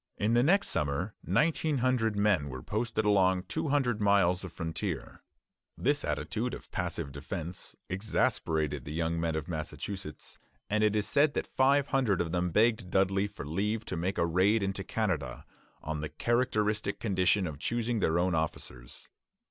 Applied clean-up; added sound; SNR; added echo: none; none; none; none.